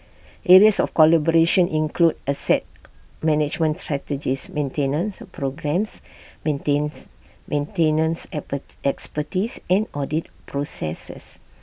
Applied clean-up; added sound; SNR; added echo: none; none; none; none.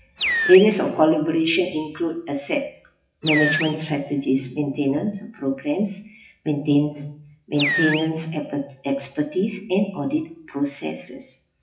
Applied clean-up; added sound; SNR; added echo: classical method WPE with log-MMSE.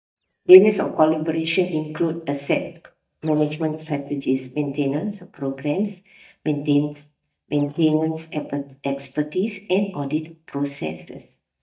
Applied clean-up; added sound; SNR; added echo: neural mask model DeepFilterNet 3.